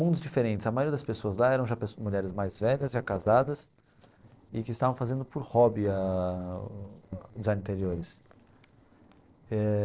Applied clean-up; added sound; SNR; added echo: neural separator model SepFormer DNS4.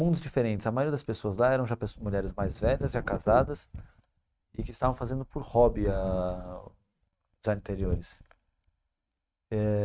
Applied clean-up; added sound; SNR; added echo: neural mask model RNNoise.